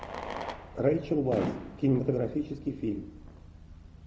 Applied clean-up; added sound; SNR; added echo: none; Fireworks; 10 dB; none.